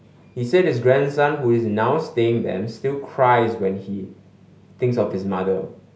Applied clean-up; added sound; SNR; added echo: none; none; none; none.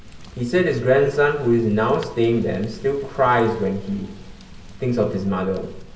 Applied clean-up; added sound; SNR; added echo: none; Rain; 18 dB; reverberation time 1.9 s.